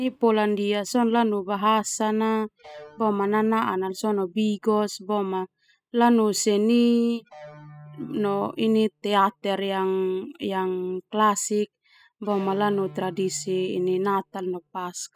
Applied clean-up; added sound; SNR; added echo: classical method spectral subtraction.